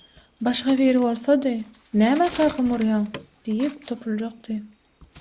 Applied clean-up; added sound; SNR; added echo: none; Bird; 19 dB; none.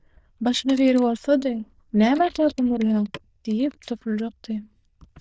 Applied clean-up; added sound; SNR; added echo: neural diffusion model UNIVERSE++.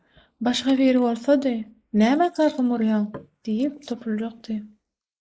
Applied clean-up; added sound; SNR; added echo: neural mask model Resemble Enhance denoiser.